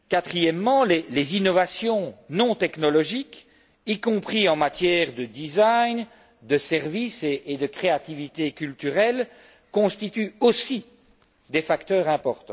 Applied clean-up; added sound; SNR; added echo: none; none; none; none.